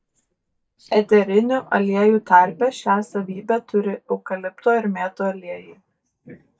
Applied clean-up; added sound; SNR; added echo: neural mask model DeepFilterNet 3.